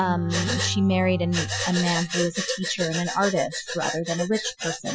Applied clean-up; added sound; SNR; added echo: classical method Wiener filter.